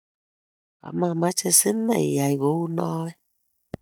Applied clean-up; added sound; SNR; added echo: neural mask model DeepFilterNet 3.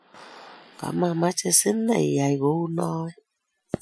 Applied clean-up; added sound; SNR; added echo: classical method Wiener filter.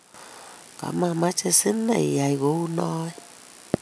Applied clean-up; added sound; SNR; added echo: none; none; none; none.